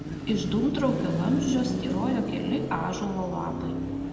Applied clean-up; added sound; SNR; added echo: none; Car passing by / Traffic noise, roadway noise / Engine; 2 dB; reverberation time 2.4 s.